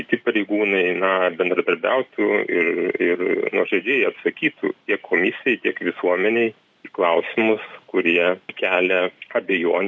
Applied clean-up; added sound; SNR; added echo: none; none; none; none.